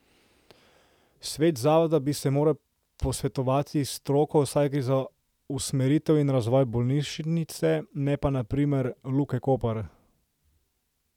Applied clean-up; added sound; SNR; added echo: none; none; none; none.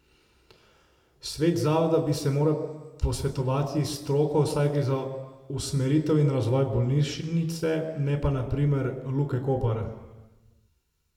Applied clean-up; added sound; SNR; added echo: none; none; none; reverberation time 1.1 s.